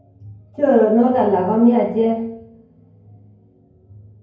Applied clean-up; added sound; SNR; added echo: none; none; none; reverberation time 0.9 s.